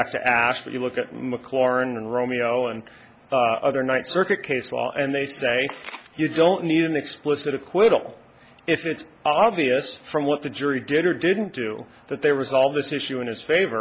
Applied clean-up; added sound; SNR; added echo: none; none; none; none.